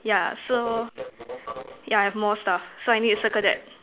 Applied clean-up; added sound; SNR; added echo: none; none; none; none.